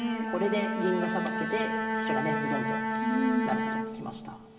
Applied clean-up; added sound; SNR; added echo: none; Bowed string instrument; -1 dB; reverberation time 2.9 s.